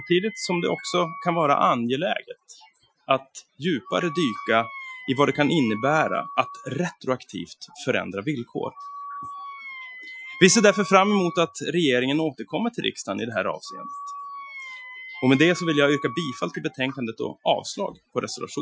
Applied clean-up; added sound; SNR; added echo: classical method Wiener filter.